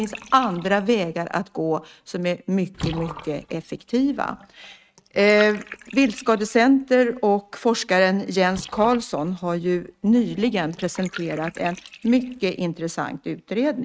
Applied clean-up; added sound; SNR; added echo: neural mask model RNNoise.